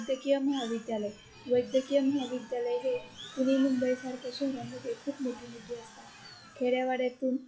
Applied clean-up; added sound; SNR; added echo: classical method log-MMSE.